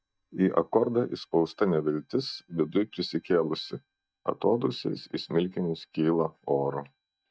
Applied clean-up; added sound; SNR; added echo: neural mask model DeepFilterNet 3.